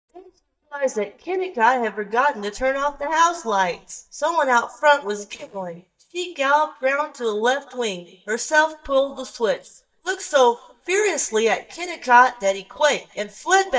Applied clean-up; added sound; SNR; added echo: neural mask model DeepFilterNet 3.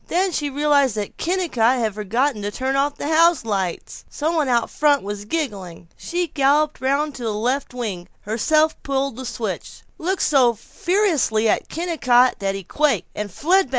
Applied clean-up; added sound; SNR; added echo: none; none; none; none.